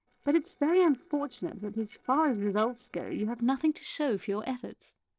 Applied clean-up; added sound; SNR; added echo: neural separator model SepFormer DNS4.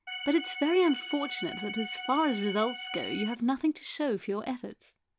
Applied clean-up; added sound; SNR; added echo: none; Organ; 7 dB; none.